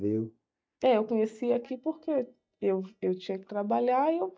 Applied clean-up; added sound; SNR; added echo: neural mask model DeepFilterNet 3.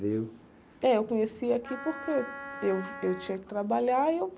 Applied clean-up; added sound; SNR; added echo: none; Wind instrument, woodwind instrument; 12 dB; none.